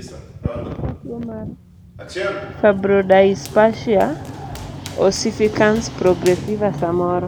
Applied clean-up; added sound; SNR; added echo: none; Run; 16 dB; none.